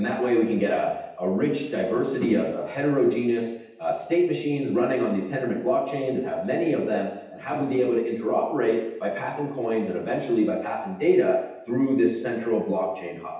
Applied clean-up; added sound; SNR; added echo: none; none; none; reverberation time 0.9 s.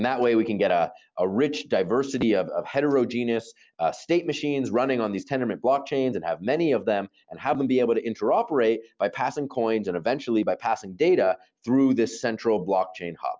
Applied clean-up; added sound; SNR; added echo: none; none; none; none.